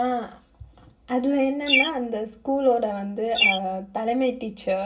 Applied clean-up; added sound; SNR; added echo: none; Bird; 2 dB; reverberation time 0.2 s.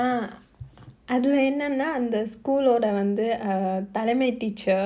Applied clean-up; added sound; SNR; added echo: none; none; none; none.